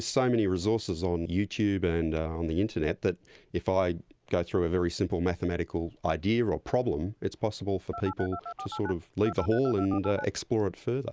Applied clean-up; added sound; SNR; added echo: none; Telephone; 10 dB; none.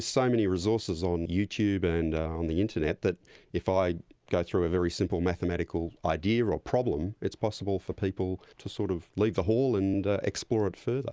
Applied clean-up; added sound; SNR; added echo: none; none; none; none.